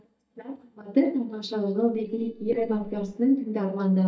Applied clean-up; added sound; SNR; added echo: neural mask model DeepFilterNet 3.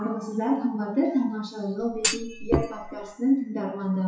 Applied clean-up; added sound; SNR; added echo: classical method WPE with log-MMSE.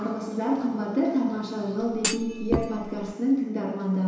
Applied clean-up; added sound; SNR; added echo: none; Thump, thud; 4 dB; reverberation time 1.0 s.